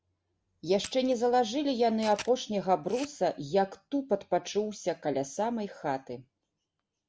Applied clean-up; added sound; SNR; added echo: none; Camera; 18 dB; none.